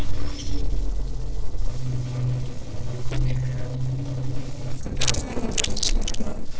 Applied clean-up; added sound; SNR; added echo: neural separator model SepFormer DNS4.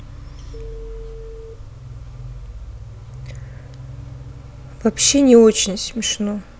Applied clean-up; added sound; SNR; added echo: none; none; none; none.